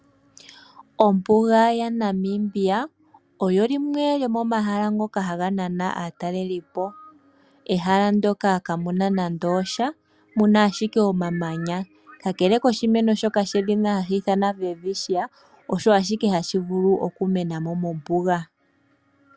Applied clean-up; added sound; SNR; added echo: none; none; none; none.